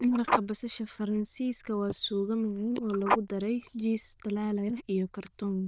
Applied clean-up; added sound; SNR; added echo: neural diffusion model UNIVERSE++.